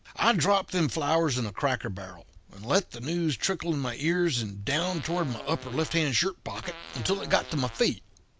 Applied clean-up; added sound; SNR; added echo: none; Fart; 17 dB; none.